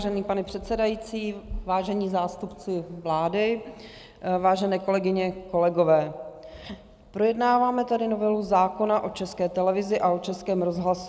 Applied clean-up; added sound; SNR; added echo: none; none; none; none.